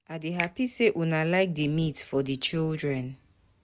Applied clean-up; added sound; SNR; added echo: none; Finger snapping; 15 dB; none.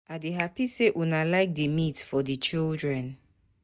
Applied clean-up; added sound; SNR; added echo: neural mask model DeepFilterNet 3.